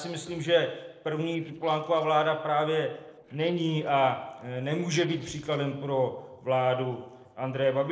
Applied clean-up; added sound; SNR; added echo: neural separator model SepFormer DNS4.